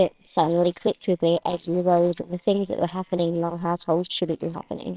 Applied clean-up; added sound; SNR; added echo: neural separator model SepFormer WHAMR!.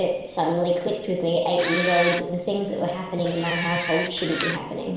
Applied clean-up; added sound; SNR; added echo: none; Camera; 6 dB; reverberation time 1.1 s.